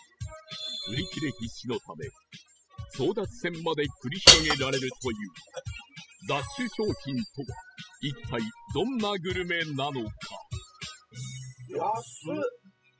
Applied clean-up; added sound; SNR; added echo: classical method spectral subtraction.